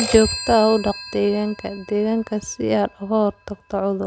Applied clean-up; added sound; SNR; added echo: none; Telephone; 13 dB; none.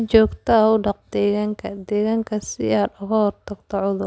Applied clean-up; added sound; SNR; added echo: none; none; none; none.